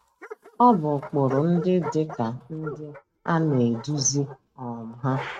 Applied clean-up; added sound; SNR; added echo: neural mask model RNNoise.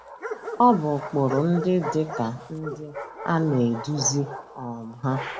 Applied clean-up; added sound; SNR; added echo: none; Bark; 11 dB; none.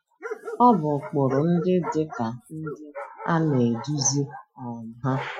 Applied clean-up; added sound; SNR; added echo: classical method Wiener filter.